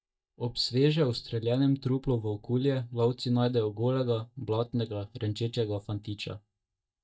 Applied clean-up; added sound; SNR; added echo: neural mask model DeepFilterNet 3.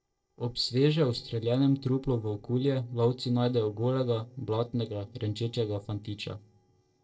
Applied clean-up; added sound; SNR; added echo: neural separator model SepFormer DNS4.